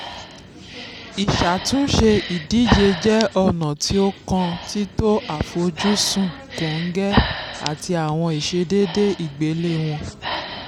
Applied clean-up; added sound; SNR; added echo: none; Breathing; 7 dB; none.